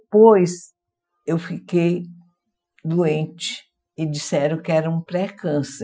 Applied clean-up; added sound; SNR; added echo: classical method Wiener filter.